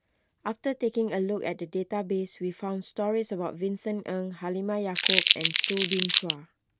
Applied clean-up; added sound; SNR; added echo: none; Crumpling, crinkling; -4 dB; none.